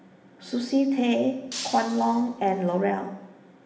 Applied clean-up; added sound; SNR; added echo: none; Shatter; 13 dB; reverberation time 1.1 s.